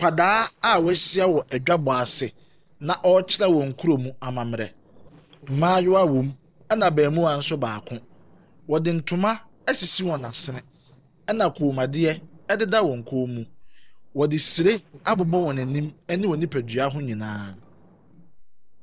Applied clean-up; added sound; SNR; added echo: neural separator model SepFormer DNS4.